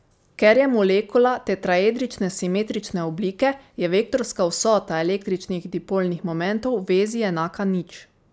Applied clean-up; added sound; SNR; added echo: none; none; none; none.